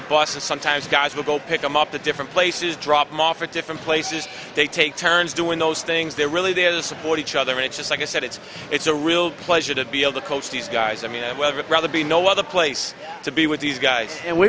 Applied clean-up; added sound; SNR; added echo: none; none; none; none.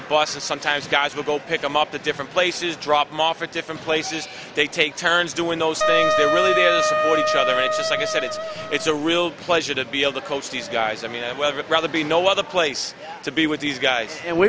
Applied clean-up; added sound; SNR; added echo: none; Wind instrument, woodwind instrument; -1 dB; none.